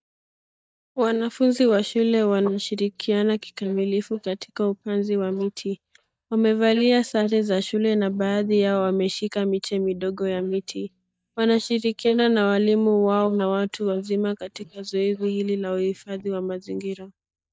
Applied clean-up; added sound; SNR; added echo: neural mask model DeepFilterNet 3.